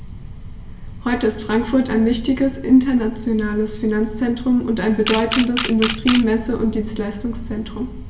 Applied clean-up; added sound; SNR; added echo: none; Camera; 8 dB; reverberation time 0.9 s.